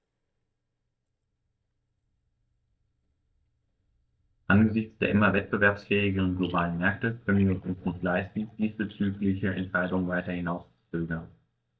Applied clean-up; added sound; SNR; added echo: neural mask model DeepFilterNet 3.